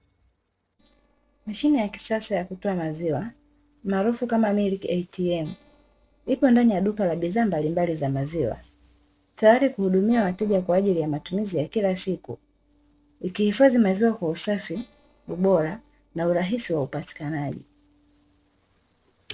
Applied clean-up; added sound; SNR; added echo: neural separator model SepFormer DNS4.